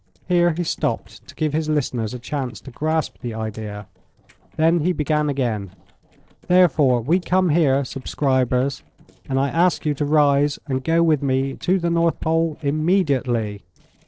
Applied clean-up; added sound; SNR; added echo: neural separator model SepFormer DNS4.